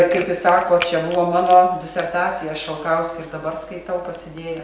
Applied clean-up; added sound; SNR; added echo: none; Crackle; 15 dB; none.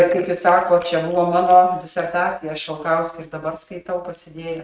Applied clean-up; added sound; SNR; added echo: neural mask model RNNoise.